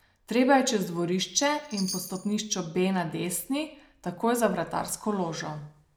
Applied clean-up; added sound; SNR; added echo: none; Chime; 13 dB; none.